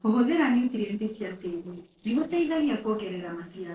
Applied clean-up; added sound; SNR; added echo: neural separator model SepFormer DNS4.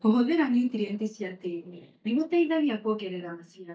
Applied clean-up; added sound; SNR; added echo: neural mask model DeepFilterNet 3.